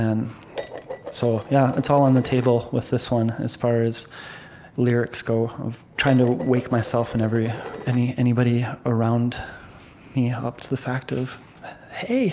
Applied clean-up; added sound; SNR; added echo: none; Dishes, pots, and pans; 15 dB; none.